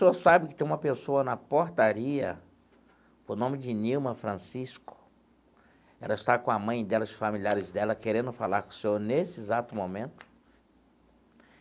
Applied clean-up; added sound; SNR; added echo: none; none; none; none.